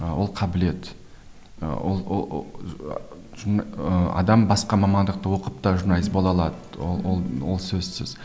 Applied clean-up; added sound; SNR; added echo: none; none; none; none.